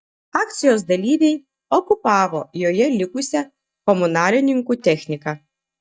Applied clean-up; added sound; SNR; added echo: neural mask model DeepFilterNet 3.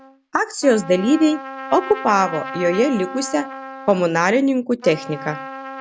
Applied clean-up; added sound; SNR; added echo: none; Trumpet; 13 dB; none.